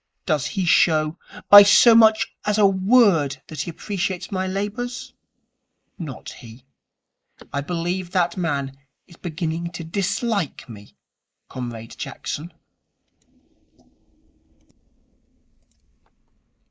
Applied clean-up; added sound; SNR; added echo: neural mask model Resemble Enhance denoiser.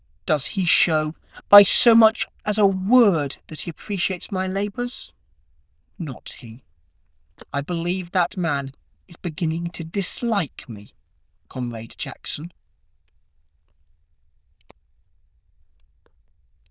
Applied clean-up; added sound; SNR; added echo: neural diffusion model UNIVERSE++.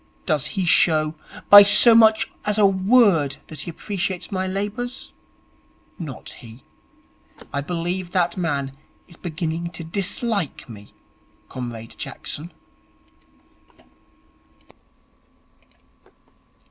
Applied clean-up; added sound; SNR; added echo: none; none; none; none.